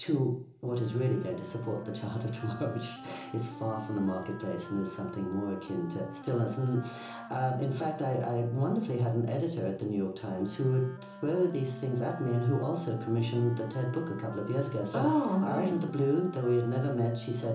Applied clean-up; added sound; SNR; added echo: none; Wind instrument, woodwind instrument; 15 dB; reverberation time 0.6 s.